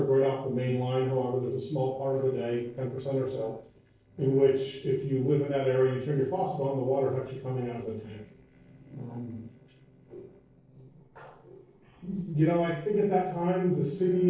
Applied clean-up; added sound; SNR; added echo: neural separator model SepFormer DNS4.